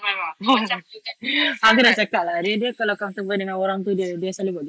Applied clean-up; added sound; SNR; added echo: neural mask model Resemble Enhance denoiser.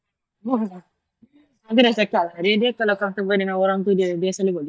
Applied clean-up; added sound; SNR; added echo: neural mask model DeepFilterNet 3.